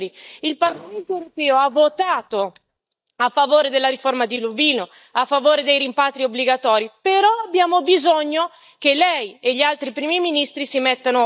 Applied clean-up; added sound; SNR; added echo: neural mask model DeepFilterNet 3.